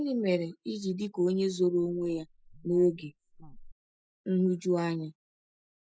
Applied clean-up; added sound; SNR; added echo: neural mask model Resemble Enhance denoiser.